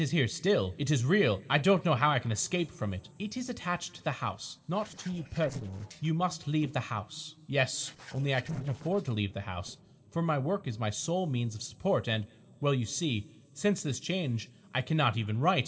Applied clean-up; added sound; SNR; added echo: neural separator model SepFormer DNS4.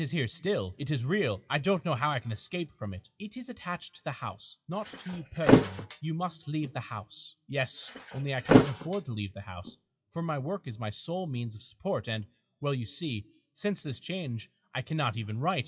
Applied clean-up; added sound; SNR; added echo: classical method WPE with log-MMSE.